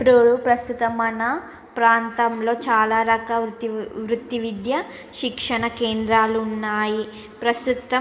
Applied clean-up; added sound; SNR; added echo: none; none; none; reverberation time 2.1 s.